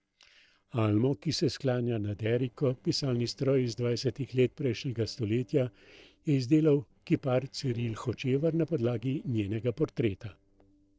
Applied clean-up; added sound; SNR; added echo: neural separator model SepFormer DNS4.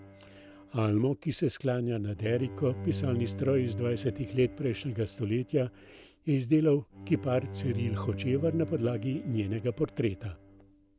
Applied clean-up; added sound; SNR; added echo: none; Bowed string instrument; 11 dB; none.